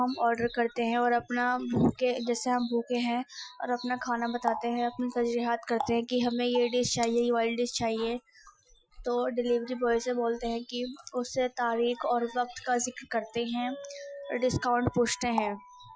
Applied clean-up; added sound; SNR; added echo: classical method Wiener filter.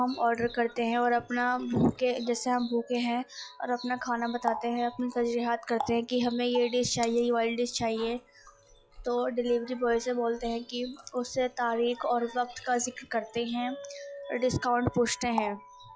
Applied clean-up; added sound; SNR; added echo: classical method log-MMSE.